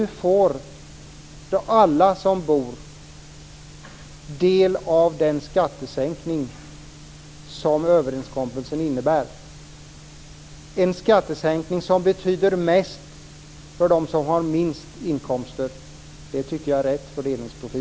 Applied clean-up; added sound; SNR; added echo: none; none; none; none.